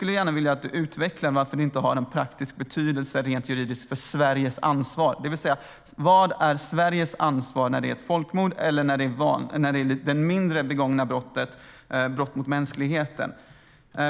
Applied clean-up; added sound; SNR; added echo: none; none; none; none.